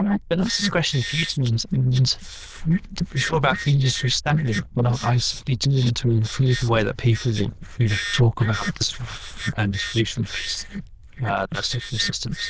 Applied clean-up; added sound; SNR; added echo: neural diffusion model UNIVERSE++.